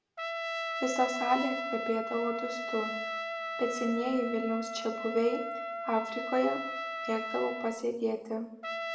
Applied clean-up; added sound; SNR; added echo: none; Trumpet; 4 dB; reverberation time 0.7 s.